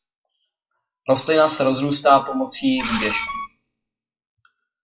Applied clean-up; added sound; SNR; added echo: classical method WPE with log-MMSE.